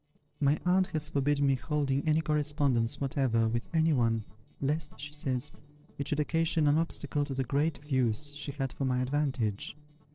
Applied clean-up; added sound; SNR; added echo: neural separator model SepFormer DNS4.